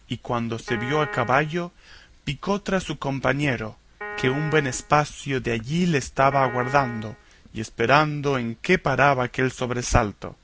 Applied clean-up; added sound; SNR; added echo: none; Piano; 11 dB; none.